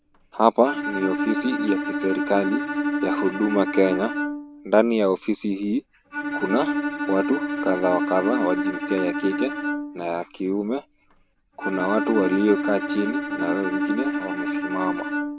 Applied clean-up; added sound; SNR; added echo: none; Bowed string instrument; 2 dB; none.